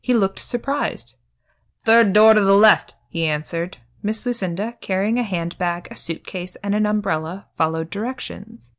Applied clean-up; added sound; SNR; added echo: none; none; none; none.